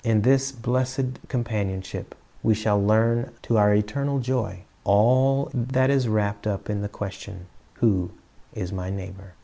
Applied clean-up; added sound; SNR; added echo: none; none; none; none.